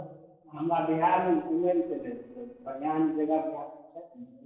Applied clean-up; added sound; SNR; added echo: neural separator model SepFormer DNS4.